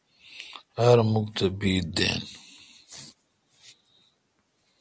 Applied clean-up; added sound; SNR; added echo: none; none; none; none.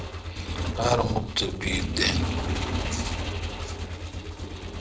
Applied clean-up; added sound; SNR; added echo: neural separator model SepFormer DNS4.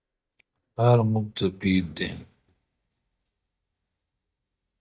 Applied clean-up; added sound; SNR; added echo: neural mask model DeepFilterNet 3.